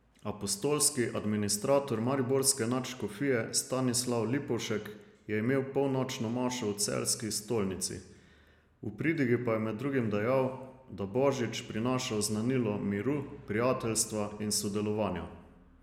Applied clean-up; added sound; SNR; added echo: none; none; none; none.